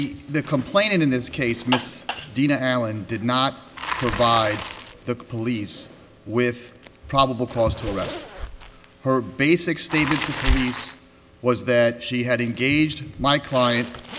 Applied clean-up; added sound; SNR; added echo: none; Zipper (clothing) + Bicycle; 13 dB; none.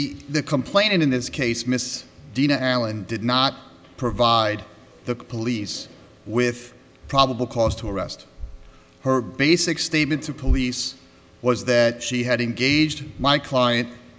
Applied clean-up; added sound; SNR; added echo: none; none; none; none.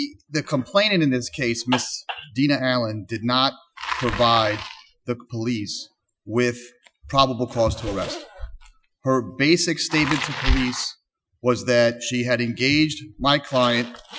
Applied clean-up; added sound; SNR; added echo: classical method Wiener filter.